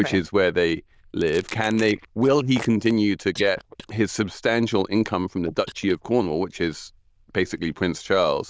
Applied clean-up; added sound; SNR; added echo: neural diffusion model UNIVERSE++.